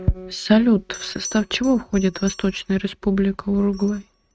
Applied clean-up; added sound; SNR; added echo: neural mask model RNNoise.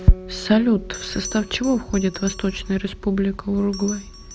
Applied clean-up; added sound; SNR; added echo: none; Bell + Guitar; 17 dB; none.